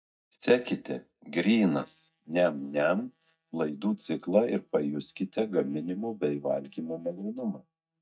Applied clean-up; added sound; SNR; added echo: neural mask model DeepFilterNet 3.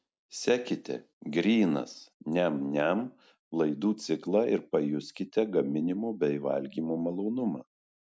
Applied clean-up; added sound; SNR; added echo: none; none; none; none.